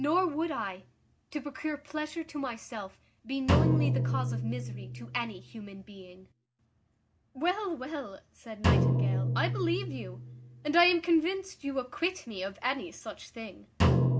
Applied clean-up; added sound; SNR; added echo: none; Drum; -1 dB; none.